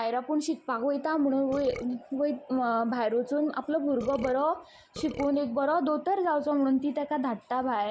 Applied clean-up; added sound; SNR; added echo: none; Burping, eructation; 14 dB; none.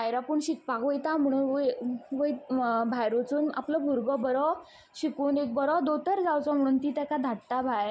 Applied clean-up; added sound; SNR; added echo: none; none; none; none.